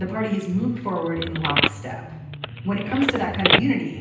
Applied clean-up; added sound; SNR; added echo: none; Telephone; 1 dB; reverberation time 0.9 s.